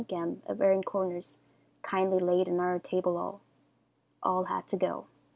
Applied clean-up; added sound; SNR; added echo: none; none; none; none.